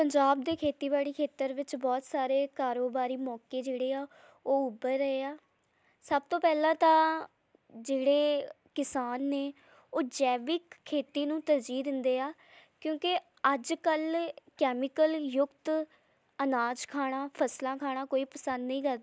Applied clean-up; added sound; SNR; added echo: none; none; none; none.